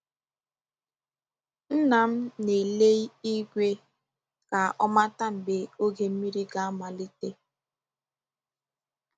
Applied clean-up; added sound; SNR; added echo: none; none; none; none.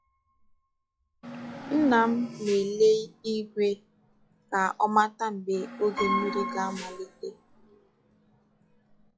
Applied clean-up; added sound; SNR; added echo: classical method log-MMSE.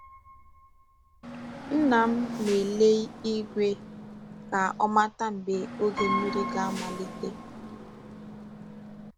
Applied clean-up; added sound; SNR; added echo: none; Piano + Hiss / Bus / Engine; 8 dB; none.